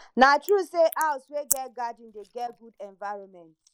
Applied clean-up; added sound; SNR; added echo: neural mask model Resemble Enhance denoiser.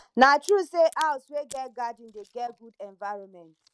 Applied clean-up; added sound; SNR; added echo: neural mask model RNNoise.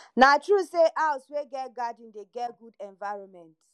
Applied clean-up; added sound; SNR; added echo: none; none; none; none.